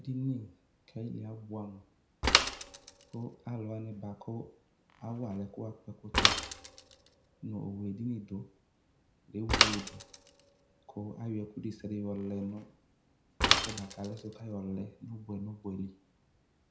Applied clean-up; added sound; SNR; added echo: none; Mechanisms / Bicycle; -4 dB; reverberation time 0.5 s.